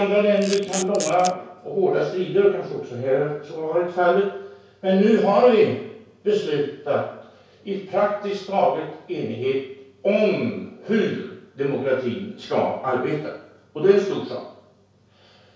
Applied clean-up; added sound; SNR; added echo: none; Camera; 10 dB; reverberation time 0.6 s.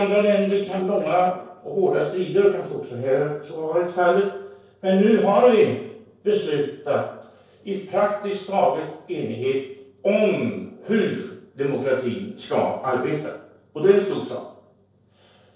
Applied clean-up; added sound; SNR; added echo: neural separator model SepFormer DNS4.